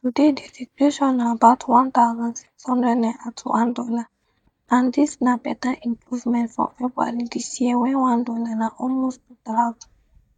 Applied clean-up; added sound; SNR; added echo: neural mask model DeepFilterNet 3.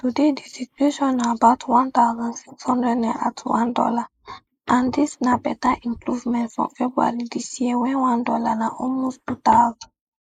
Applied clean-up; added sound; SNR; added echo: neural mask model Resemble Enhance denoiser.